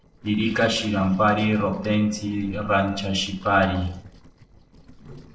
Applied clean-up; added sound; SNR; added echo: neural separator model SepFormer DNS4.